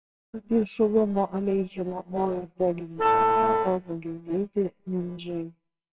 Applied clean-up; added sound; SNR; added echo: neural separator model SepFormer WHAMR!.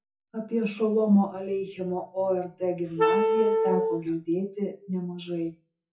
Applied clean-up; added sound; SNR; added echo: classical method WPE with log-MMSE.